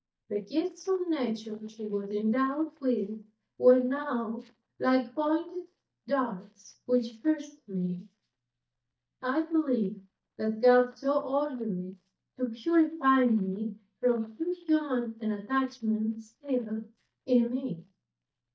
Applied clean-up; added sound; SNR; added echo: neural mask model DeepFilterNet 3.